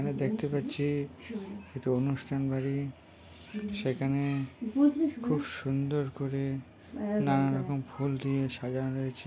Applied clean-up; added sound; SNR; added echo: none; none; none; none.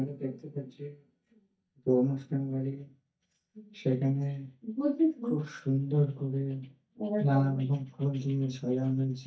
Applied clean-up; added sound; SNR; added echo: neural mask model DeepFilterNet 3.